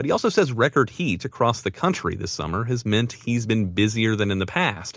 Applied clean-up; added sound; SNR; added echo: none; none; none; none.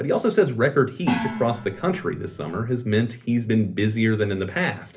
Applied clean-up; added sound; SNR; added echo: none; Gong; 9 dB; reverberation time 0.3 s.